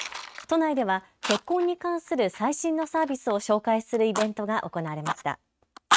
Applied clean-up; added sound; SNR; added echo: neural mask model RNNoise.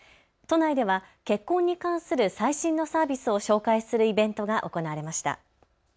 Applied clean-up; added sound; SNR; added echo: none; none; none; none.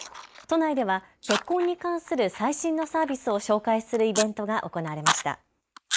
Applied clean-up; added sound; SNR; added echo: neural mask model Resemble Enhance denoiser.